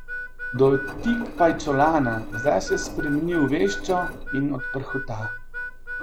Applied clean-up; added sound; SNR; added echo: none; Engine + Harmonica; 7 dB; none.